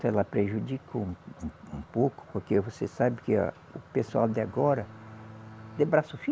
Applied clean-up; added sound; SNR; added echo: none; Bowed string instrument; 19 dB; none.